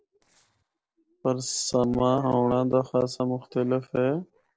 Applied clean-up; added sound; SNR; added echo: neural separator model SepFormer DNS4.